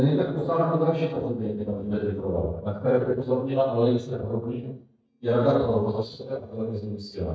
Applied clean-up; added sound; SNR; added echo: neural mask model DeepFilterNet 3.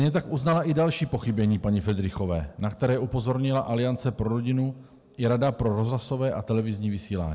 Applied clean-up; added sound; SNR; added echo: none; none; none; none.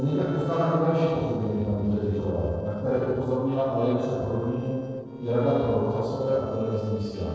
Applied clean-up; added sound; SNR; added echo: neural separator model SepFormer DNS4.